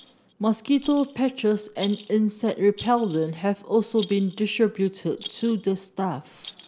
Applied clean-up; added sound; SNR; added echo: none; Rattle; 19 dB; none.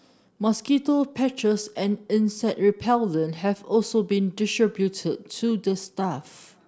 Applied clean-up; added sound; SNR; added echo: none; none; none; none.